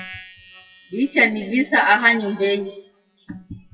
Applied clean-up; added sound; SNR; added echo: classical method WPE with log-MMSE.